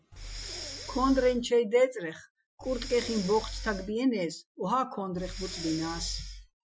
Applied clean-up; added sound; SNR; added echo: classical method Wiener filter.